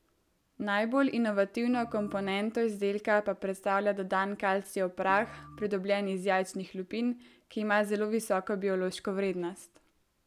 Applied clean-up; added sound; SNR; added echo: none; Organ; 19 dB; none.